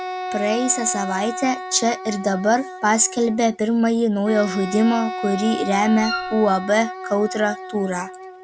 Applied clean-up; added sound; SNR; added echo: none; Wind instrument, woodwind instrument + Wind instrument, woodwind instrument; 9 dB; none.